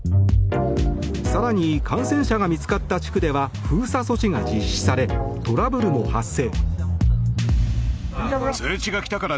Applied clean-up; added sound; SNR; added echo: none; Bowed string instrument; 12 dB; none.